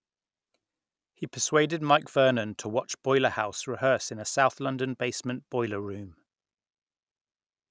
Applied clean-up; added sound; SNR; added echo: none; none; none; none.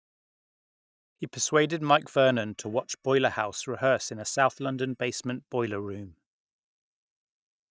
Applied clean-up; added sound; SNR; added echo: neural mask model DeepFilterNet 3.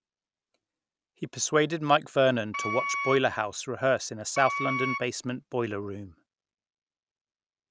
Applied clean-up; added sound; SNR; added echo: none; Wind instrument, woodwind instrument; 4 dB; none.